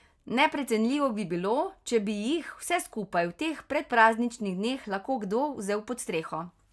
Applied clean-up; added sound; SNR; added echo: none; none; none; none.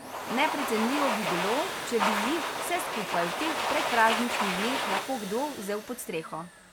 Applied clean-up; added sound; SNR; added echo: none; Domestic sounds, home sounds; 1 dB; none.